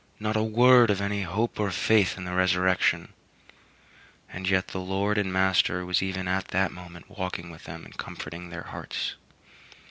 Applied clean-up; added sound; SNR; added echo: none; none; none; none.